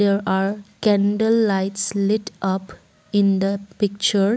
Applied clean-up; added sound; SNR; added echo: none; none; none; none.